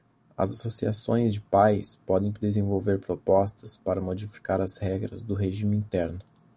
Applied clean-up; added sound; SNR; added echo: none; none; none; none.